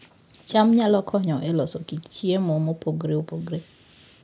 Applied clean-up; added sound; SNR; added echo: none; none; none; none.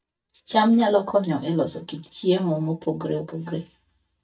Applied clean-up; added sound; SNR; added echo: neural mask model DeepFilterNet 3.